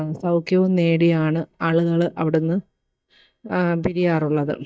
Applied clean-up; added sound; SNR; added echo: neural mask model DeepFilterNet 3.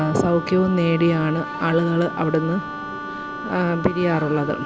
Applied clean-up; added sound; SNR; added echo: none; Wind instrument, woodwind instrument; 10 dB; none.